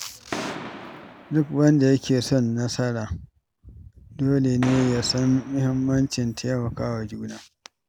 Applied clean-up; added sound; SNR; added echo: none; Fireworks; 14 dB; none.